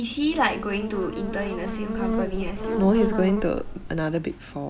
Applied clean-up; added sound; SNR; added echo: none; Buzz; 4 dB; none.